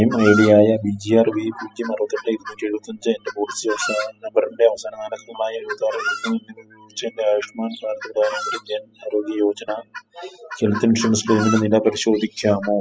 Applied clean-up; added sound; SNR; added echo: classical method spectral subtraction.